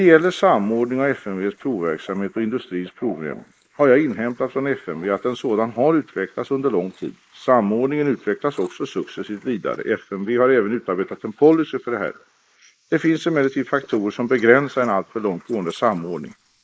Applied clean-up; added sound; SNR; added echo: neural mask model Resemble Enhance denoiser.